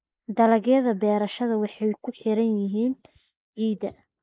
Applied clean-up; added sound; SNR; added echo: neural mask model Resemble Enhance denoiser.